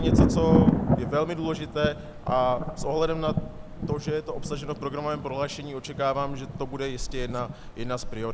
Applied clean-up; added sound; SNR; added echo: none; Thunder; -1 dB; none.